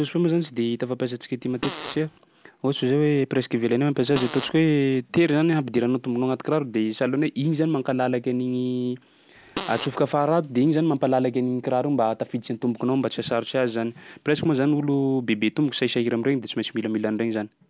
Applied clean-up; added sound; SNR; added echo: none; Fart; 12 dB; none.